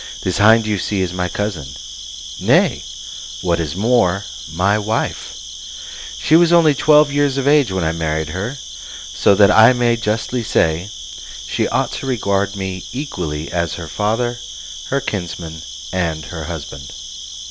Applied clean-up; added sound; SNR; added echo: none; Cricket; 13 dB; none.